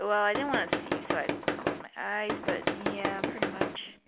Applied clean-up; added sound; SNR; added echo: none; Tools; -2 dB; none.